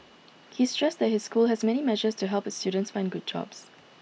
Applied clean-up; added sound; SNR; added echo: none; none; none; none.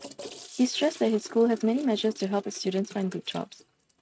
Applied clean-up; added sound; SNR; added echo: neural mask model RNNoise.